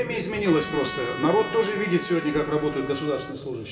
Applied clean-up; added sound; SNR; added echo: none; Trumpet; 12 dB; reverberation time 2.5 s.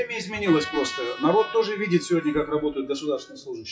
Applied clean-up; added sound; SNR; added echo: classical method WPE with log-MMSE.